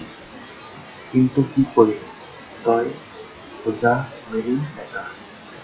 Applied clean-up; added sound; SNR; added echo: classical method WPE with log-MMSE.